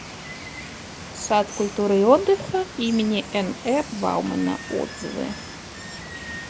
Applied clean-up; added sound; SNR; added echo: none; Water; 12 dB; none.